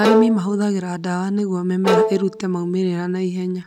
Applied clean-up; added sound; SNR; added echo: none; Bowed string instrument; 4 dB; none.